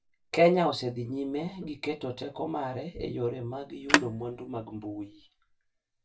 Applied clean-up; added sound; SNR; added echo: none; Telephone; -1 dB; reverberation time 0.2 s.